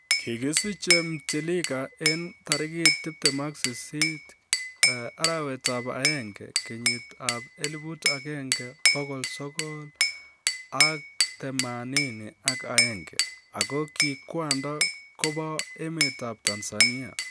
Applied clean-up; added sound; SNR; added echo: none; Glass / Bell; -4 dB; none.